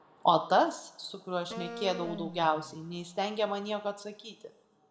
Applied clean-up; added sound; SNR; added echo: none; Wind instrument, woodwind instrument; 11 dB; reverberation time 0.8 s.